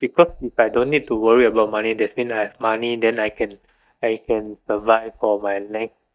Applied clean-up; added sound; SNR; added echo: neural mask model DeepFilterNet 3.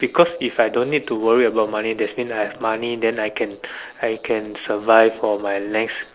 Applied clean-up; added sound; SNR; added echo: neural separator model SepFormer DNS4.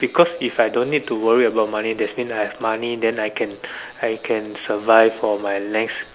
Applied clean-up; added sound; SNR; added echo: none; none; none; none.